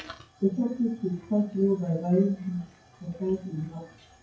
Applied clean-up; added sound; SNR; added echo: classical method WPE with log-MMSE.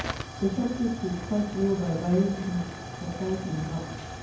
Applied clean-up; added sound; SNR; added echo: none; Tick / Hiss / Explosion / Fire; 8 dB; reverberation time 0.9 s.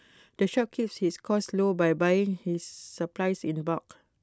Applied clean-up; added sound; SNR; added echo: none; none; none; none.